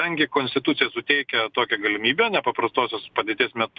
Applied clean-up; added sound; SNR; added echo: none; none; none; none.